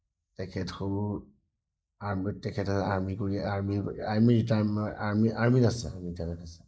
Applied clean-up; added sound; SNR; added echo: neural mask model Resemble Enhance denoiser.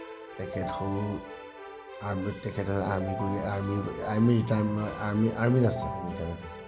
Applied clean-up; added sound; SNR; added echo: none; Keyboard (musical); 9 dB; none.